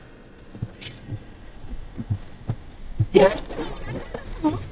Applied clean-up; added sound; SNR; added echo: neural mask model DeepFilterNet 3.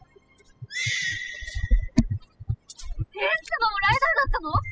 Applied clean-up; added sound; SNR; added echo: classical method spectral subtraction.